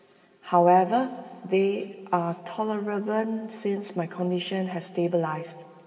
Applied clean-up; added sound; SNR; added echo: none; none; none; reverberation time 2.0 s.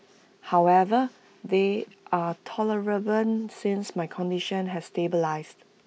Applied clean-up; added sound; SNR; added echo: none; none; none; none.